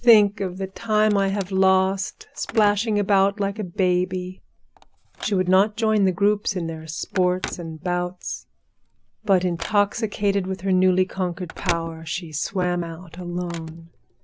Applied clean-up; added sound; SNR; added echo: none; Telephone; 19 dB; none.